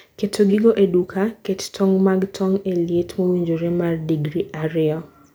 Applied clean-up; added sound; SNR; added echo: none; none; none; none.